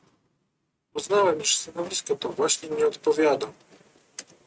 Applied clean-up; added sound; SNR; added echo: neural mask model RNNoise.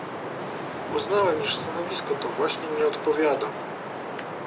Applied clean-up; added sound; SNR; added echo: none; Wind; 6 dB; none.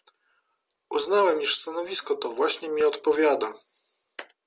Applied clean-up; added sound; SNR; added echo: none; none; none; none.